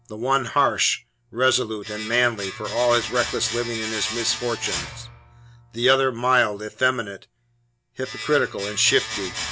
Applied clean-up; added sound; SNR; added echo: none; Domestic sounds, home sounds; 10 dB; none.